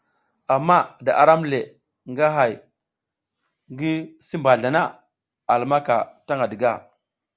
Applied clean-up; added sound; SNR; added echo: none; none; none; none.